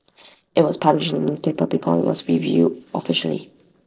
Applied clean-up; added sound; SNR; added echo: neural separator model SepFormer DNS4.